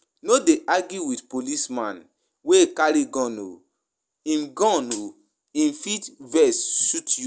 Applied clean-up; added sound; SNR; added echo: none; none; none; none.